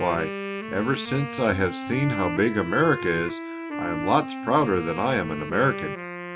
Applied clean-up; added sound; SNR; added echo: none; Wind instrument, woodwind instrument; 7 dB; none.